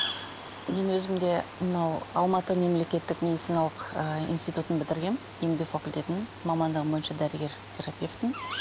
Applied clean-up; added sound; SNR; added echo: none; Bird vocalization, bird call, bird song; 11 dB; none.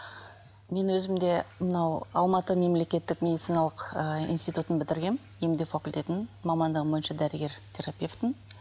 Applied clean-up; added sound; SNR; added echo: none; none; none; none.